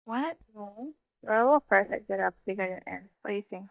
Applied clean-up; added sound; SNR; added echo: neural mask model DeepFilterNet 3.